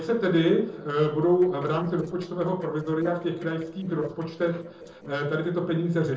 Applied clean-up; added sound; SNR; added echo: neural separator model SepFormer DNS4.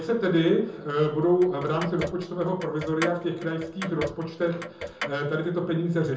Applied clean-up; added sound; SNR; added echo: none; Clock; 11 dB; reverberation time 0.5 s.